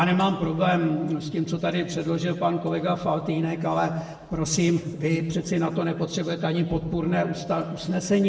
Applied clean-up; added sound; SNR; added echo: none; none; none; reverberation time 0.9 s.